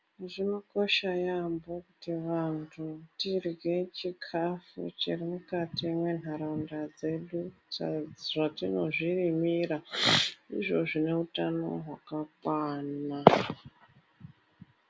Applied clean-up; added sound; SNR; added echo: none; none; none; none.